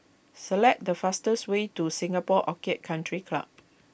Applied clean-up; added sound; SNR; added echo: none; none; none; none.